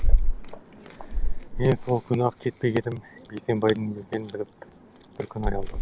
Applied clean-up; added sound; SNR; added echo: none; Chewing, mastication; -2 dB; none.